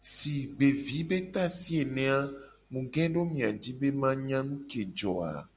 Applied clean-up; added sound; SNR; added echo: none; none; none; none.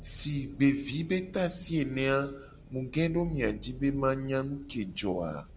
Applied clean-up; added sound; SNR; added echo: none; Engine; 16 dB; none.